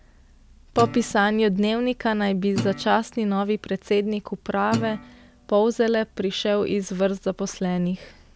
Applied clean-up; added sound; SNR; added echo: none; Guitar; 11 dB; none.